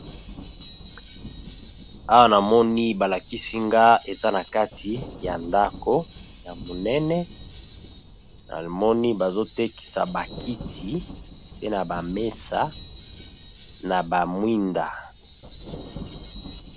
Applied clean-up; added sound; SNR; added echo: none; Screech + Thunder; 16 dB; none.